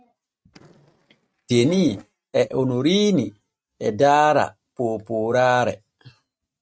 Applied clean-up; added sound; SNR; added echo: neural mask model RNNoise.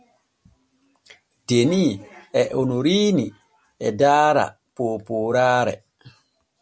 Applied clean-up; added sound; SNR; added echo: none; none; none; none.